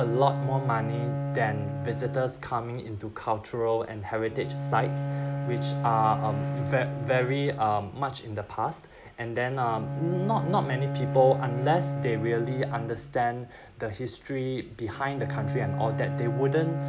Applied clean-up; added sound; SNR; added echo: none; Bowed string instrument; 3 dB; none.